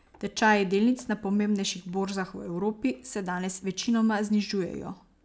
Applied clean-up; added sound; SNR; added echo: none; none; none; none.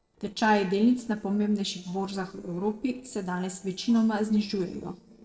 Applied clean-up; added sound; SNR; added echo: neural separator model SepFormer DNS4.